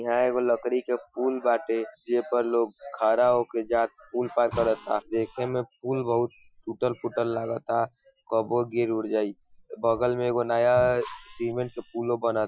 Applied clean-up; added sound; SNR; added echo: classical method Wiener filter.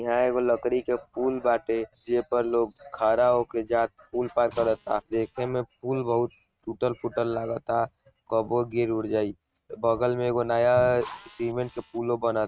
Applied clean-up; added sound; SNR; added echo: neural mask model RNNoise.